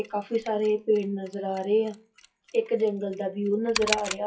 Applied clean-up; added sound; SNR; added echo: classical method WPE with log-MMSE.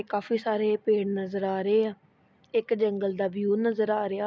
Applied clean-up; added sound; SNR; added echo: none; none; none; none.